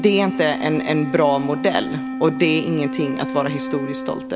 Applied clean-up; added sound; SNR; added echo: none; Wind instrument, woodwind instrument; 7 dB; none.